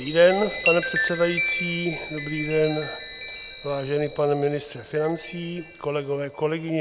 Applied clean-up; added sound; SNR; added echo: none; Chime; 7 dB; none.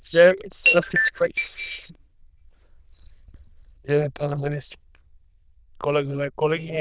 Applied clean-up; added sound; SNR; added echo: neural diffusion model UNIVERSE++.